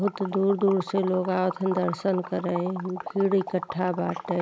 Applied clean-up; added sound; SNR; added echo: none; Liquid; 12 dB; none.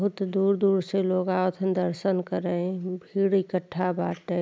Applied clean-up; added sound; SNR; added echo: none; none; none; none.